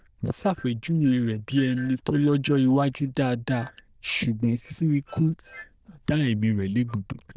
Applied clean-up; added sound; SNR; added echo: neural diffusion model UNIVERSE++.